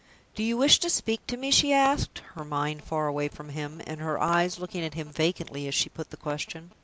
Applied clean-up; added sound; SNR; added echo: none; none; none; none.